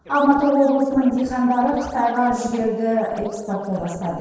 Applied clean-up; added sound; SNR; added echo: neural separator model SepFormer DNS4.